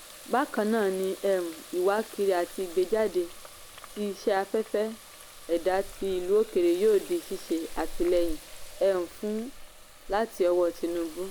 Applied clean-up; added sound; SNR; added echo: none; Water tap, faucet; 13 dB; none.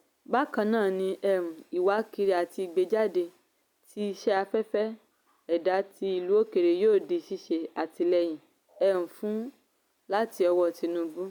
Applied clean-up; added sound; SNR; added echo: none; none; none; none.